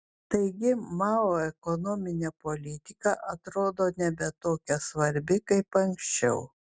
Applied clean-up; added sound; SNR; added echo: none; none; none; none.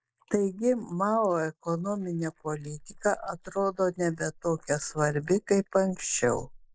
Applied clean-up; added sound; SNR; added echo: neural mask model Resemble Enhance denoiser.